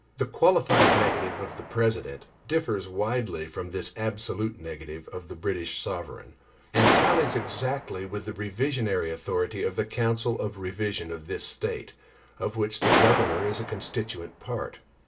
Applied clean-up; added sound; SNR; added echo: none; Gunshot, gunfire; 2 dB; reverberation time 0.2 s.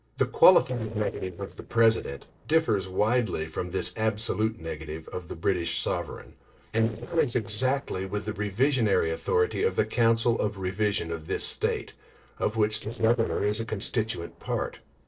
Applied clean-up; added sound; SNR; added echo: neural separator model SepFormer DNS4.